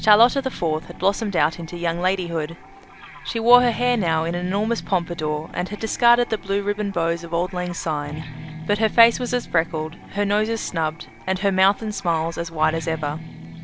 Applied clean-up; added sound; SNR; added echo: none; Guitar; 16 dB; none.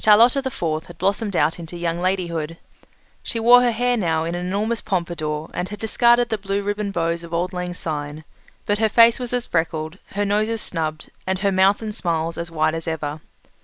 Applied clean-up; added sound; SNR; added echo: none; none; none; none.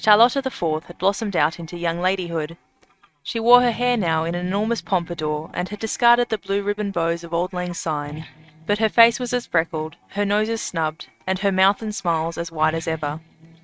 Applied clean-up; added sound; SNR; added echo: neural mask model RNNoise.